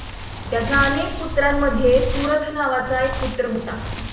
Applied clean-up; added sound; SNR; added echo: none; Wind; 6 dB; reverberation time 0.7 s.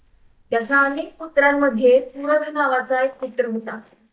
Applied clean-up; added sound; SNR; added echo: neural mask model DeepFilterNet 3.